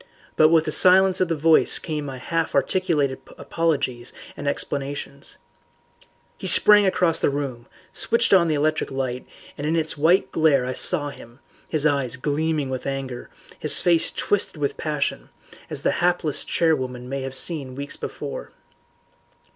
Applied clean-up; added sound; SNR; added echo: none; none; none; none.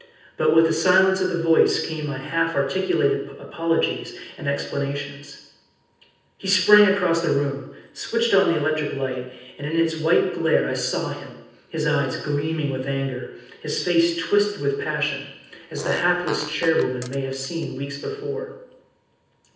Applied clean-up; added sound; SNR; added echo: neural separator model SepFormer DNS4.